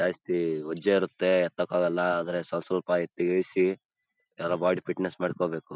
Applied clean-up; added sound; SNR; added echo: none; none; none; none.